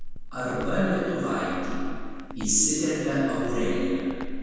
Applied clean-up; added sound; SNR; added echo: none; Crackle; 6 dB; reverberation time 2.1 s.